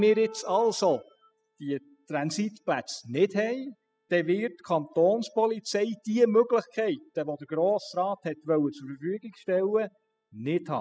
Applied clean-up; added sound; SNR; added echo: classical method spectral subtraction.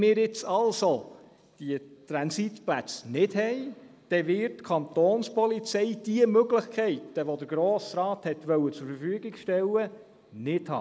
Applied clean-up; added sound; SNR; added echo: none; none; none; none.